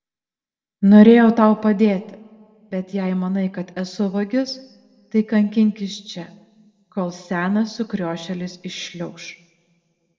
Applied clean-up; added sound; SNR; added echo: none; none; none; reverberation time 0.9 s.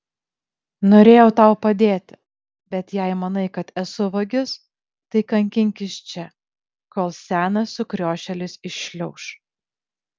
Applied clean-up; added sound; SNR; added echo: none; none; none; none.